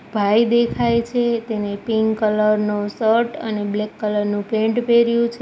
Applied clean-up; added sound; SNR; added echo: none; none; none; none.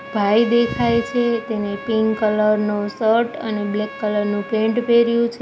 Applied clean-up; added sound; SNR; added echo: none; Trumpet; 16 dB; none.